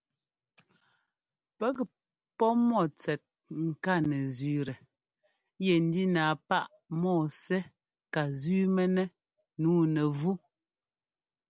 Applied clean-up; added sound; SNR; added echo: none; none; none; none.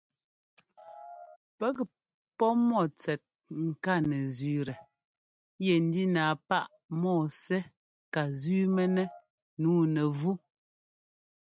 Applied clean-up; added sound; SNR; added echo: neural mask model RNNoise.